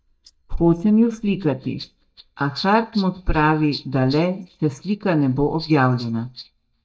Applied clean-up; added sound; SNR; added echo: neural mask model DeepFilterNet 3.